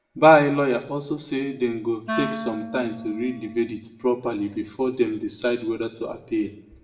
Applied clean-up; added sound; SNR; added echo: none; Wind instrument, woodwind instrument; 10 dB; reverberation time 0.7 s.